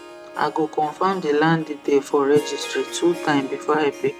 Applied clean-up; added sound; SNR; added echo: none; Harp; 15 dB; none.